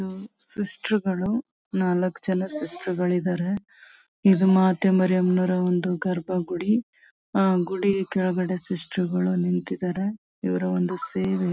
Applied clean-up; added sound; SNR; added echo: none; none; none; none.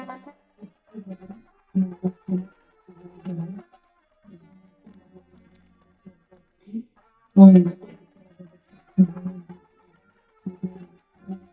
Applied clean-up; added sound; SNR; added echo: neural mask model DeepFilterNet 3.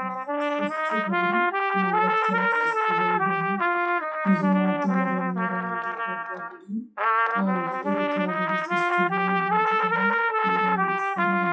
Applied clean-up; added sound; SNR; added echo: classical method WPE with log-MMSE.